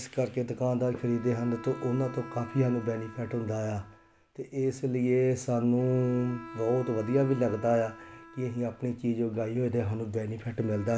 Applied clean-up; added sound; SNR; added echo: none; Bowed string instrument; 18 dB; none.